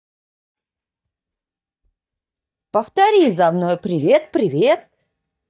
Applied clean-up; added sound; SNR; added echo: neural mask model DeepFilterNet 3.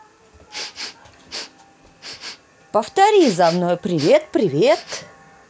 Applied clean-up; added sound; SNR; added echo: none; Respiratory sounds; 16 dB; none.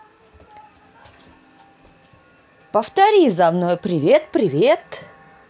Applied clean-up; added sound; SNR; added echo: none; none; none; none.